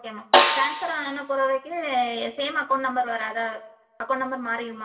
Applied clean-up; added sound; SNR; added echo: none; Snare drum; -2 dB; reverberation time 0.7 s.